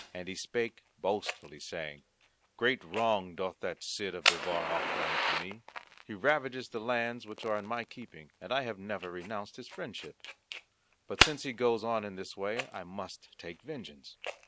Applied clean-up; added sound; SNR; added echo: none; Fire; 2 dB; none.